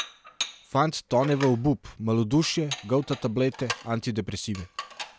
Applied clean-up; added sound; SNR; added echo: none; Dishes, pots, and pans; 13 dB; none.